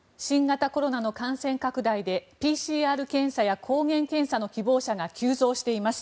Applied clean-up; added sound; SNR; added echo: none; none; none; none.